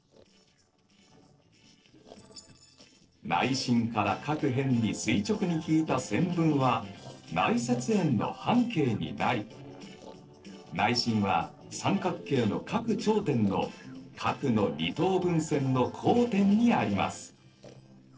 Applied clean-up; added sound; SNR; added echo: neural separator model SepFormer DNS4.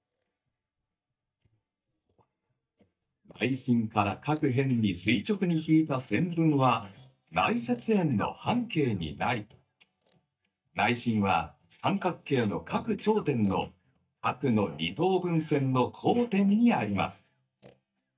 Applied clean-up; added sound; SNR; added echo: neural mask model DeepFilterNet 3.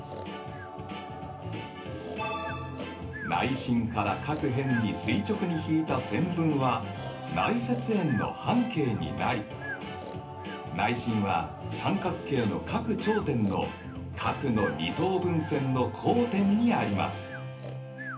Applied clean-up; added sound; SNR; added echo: none; Breathing; 17 dB; reverberation time 0.3 s.